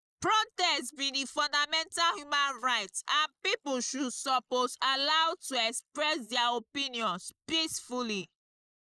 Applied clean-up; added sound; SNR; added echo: neural mask model Resemble Enhance denoiser.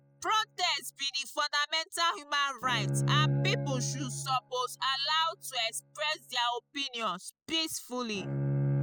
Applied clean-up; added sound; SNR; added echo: classical method spectral subtraction.